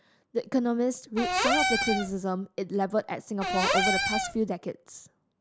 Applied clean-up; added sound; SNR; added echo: none; Cupboard open or close / Door; -2 dB; none.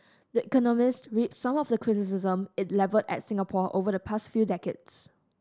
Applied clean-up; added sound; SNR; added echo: none; none; none; none.